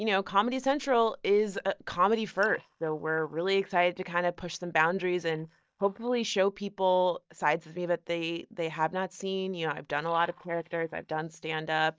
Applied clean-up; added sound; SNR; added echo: neural mask model DeepFilterNet 3.